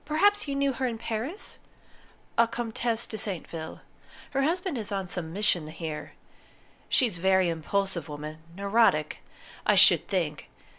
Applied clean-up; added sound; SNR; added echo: none; none; none; none.